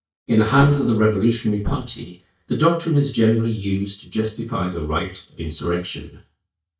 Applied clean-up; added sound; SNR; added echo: neural mask model DeepFilterNet 3.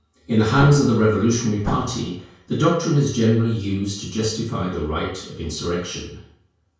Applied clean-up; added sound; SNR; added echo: none; Explosion; 9 dB; reverberation time 0.5 s.